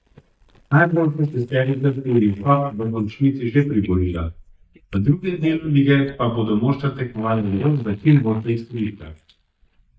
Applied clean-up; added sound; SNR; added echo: neural mask model DeepFilterNet 3.